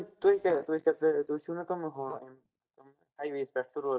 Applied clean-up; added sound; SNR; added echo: neural mask model DeepFilterNet 3.